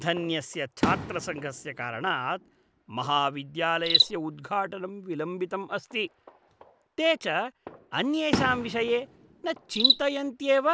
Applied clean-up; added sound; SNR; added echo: none; Fireworks + Cricket; 4 dB; none.